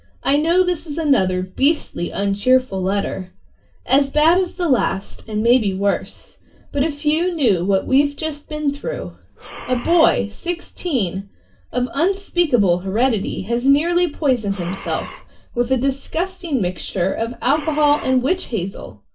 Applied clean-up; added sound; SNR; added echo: none; Breathing; 15 dB; reverberation time 0.2 s.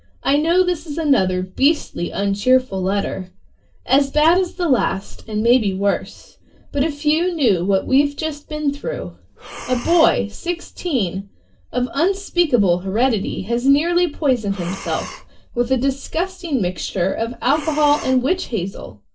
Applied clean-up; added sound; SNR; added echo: neural separator model SepFormer DNS4.